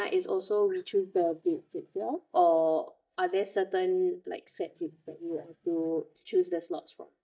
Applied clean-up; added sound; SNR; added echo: neural mask model DeepFilterNet 3.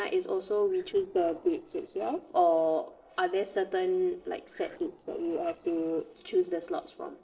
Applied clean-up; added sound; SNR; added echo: neural separator model SepFormer DNS4.